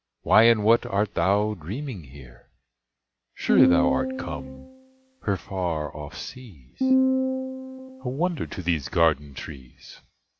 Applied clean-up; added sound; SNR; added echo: none; Piano; -1 dB; none.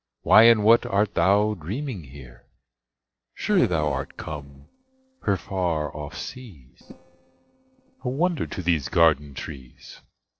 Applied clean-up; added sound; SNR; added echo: neural separator model SepFormer DNS4.